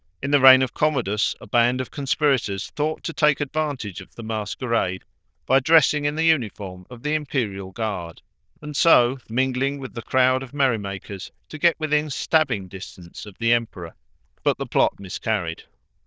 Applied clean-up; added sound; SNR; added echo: neural diffusion model UNIVERSE++.